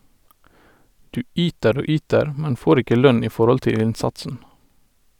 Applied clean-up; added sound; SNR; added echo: none; none; none; none.